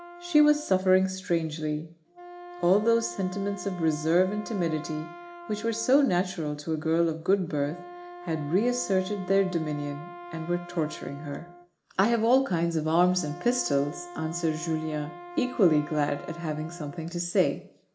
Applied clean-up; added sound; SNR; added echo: none; Wind instrument, woodwind instrument; 17 dB; reverberation time 0.4 s.